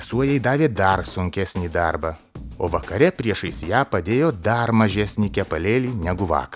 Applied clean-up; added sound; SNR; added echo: none; Drum kit; 18 dB; none.